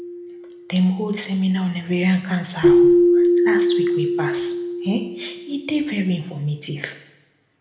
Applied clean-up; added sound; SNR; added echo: none; Keyboard (musical); -3 dB; reverberation time 0.7 s.